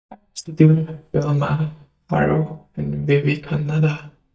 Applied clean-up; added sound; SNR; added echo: neural mask model DeepFilterNet 3.